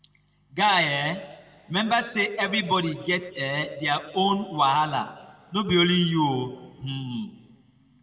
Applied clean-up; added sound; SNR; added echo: none; none; none; reverberation time 1.4 s.